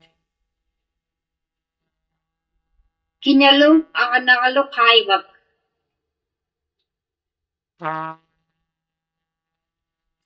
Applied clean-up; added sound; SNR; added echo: neural mask model DeepFilterNet 3.